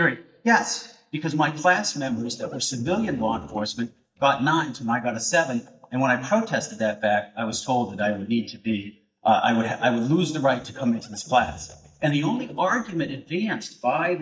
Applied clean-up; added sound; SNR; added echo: neural mask model DeepFilterNet 3.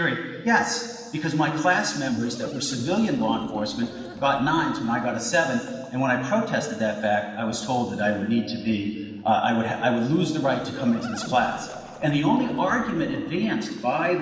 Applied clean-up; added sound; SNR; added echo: neural separator model SepFormer DNS4.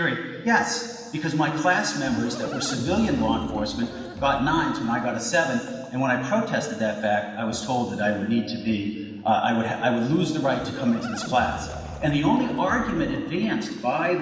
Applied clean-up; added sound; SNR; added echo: none; Livestock, farm animals, working animals; 16 dB; reverberation time 1.7 s.